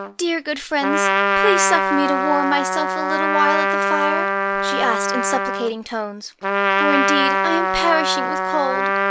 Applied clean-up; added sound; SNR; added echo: none; Trumpet; -3 dB; none.